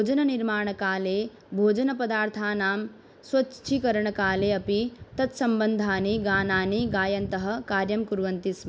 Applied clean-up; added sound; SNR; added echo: none; none; none; none.